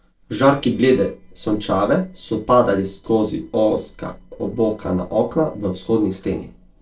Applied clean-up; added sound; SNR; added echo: neural separator model SepFormer DNS4.